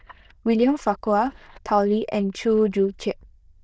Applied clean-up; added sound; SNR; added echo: neural diffusion model UNIVERSE++.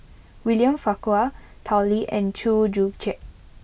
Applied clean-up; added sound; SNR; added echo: none; none; none; none.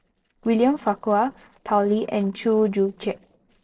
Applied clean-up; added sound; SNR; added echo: neural separator model SepFormer DNS4.